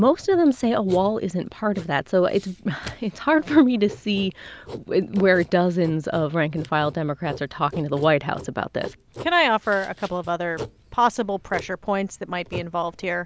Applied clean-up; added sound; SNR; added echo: none; Writing; 18 dB; none.